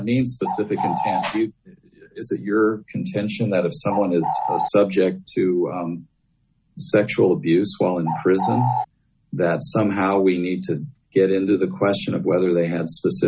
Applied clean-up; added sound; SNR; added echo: none; Bird; 3 dB; none.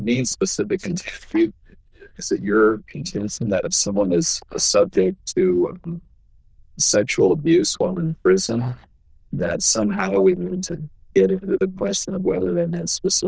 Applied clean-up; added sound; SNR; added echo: neural diffusion model UNIVERSE++.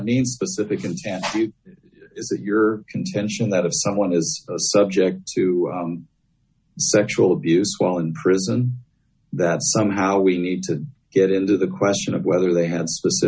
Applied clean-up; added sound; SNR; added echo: none; none; none; none.